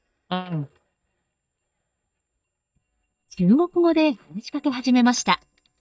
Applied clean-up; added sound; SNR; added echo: neural mask model DeepFilterNet 3.